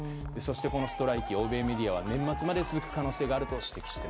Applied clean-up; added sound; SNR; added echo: none; Water / Liquid; 19 dB; none.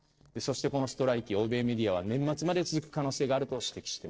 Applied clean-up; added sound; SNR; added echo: neural separator model SepFormer DNS4.